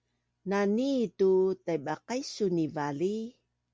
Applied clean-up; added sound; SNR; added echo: none; none; none; none.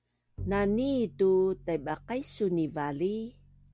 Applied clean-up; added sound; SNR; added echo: none; Bowed string instrument; 16 dB; none.